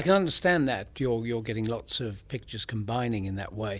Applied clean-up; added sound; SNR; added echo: none; none; none; none.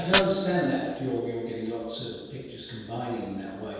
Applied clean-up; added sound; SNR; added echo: none; Fire; 5 dB; reverberation time 1.2 s.